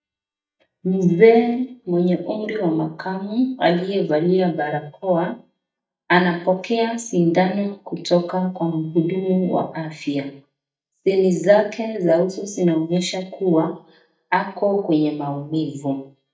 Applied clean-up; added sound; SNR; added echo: neural mask model DeepFilterNet 3.